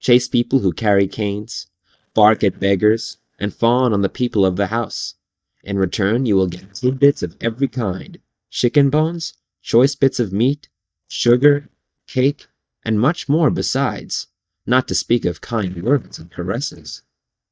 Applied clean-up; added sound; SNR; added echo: neural mask model DeepFilterNet 3.